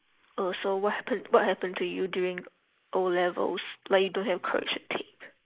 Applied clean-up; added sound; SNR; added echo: neural mask model Resemble Enhance denoiser.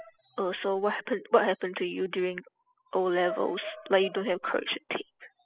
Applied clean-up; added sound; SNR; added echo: classical method spectral subtraction.